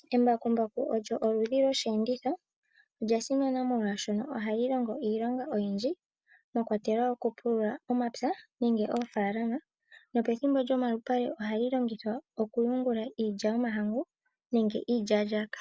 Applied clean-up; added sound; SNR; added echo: none; none; none; none.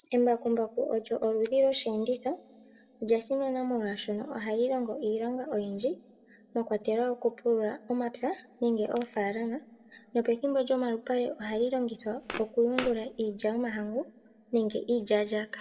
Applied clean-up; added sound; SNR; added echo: none; Walk, footsteps; 13 dB; reverberation time 1.9 s.